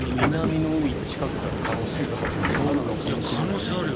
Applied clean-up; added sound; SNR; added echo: none; Subway, metro, underground; 0 dB; none.